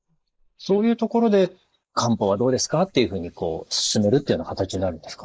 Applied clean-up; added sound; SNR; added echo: neural mask model Resemble Enhance denoiser.